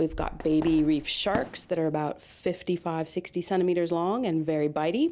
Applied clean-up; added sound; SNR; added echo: none; Fireworks; 14 dB; none.